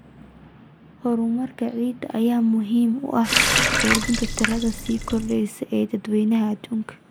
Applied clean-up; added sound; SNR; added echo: none; Water tap, faucet; -1 dB; none.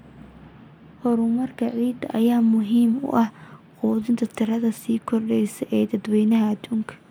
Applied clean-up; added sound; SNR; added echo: none; none; none; none.